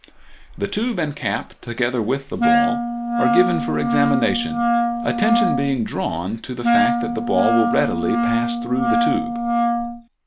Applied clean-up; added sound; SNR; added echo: none; Wind instrument, woodwind instrument; -3 dB; none.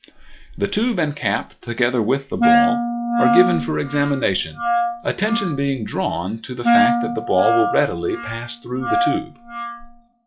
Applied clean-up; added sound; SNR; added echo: classical method log-MMSE.